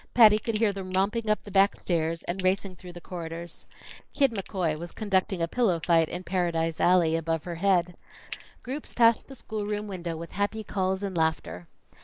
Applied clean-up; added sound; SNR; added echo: neural mask model Resemble Enhance denoiser.